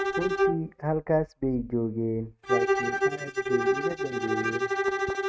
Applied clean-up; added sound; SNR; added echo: neural mask model RNNoise.